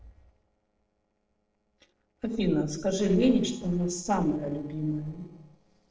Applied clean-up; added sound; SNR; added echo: neural separator model SepFormer DNS4.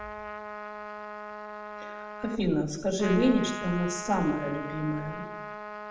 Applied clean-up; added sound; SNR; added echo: none; Trumpet; 9 dB; reverberation time 0.9 s.